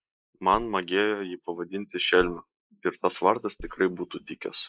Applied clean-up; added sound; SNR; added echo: neural mask model Resemble Enhance denoiser.